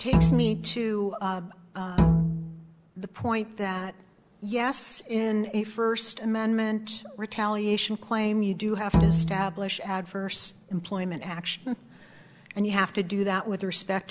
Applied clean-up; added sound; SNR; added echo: none; Bowed string instrument; -4 dB; none.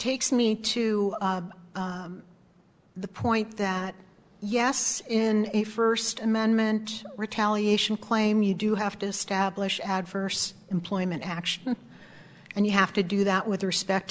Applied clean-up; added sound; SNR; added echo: none; none; none; none.